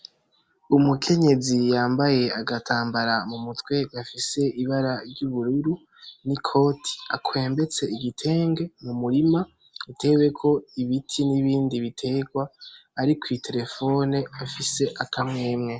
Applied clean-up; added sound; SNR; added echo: none; none; none; none.